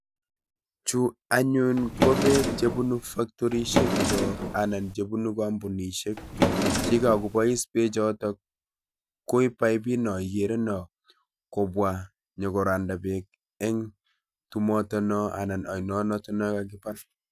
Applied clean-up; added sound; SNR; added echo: none; Drawer open or close; 0 dB; none.